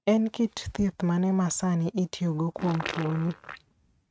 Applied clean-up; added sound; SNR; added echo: neural mask model RNNoise.